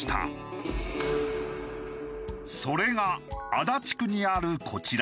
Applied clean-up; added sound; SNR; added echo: none; none; none; none.